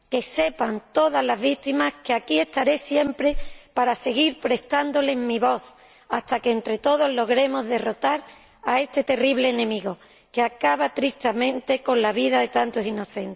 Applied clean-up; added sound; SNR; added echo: none; none; none; none.